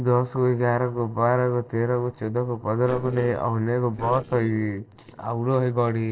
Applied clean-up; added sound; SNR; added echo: neural separator model SepFormer DNS4.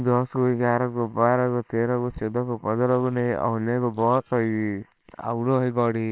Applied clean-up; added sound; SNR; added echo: neural separator model SepFormer WHAMR!.